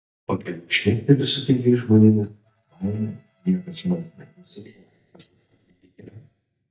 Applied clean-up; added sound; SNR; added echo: neural mask model DeepFilterNet 3.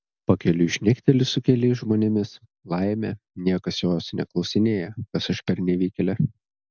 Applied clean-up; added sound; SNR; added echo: none; none; none; none.